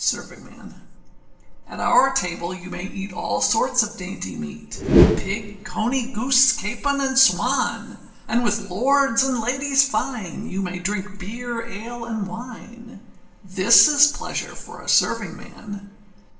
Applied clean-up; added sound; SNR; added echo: none; Whoosh, swoosh, swish; -4 dB; reverberation time 0.8 s.